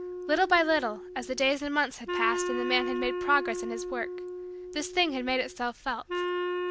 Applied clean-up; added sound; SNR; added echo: none; Wind instrument, woodwind instrument; 5 dB; none.